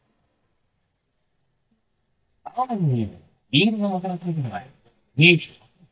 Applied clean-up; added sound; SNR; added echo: neural mask model DeepFilterNet 3.